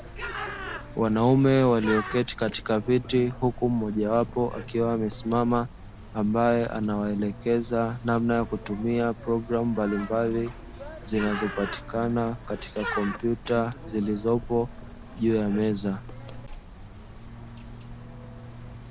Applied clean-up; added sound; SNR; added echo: none; Bird; 12 dB; none.